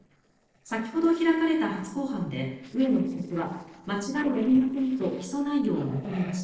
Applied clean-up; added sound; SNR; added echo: neural separator model SepFormer DNS4.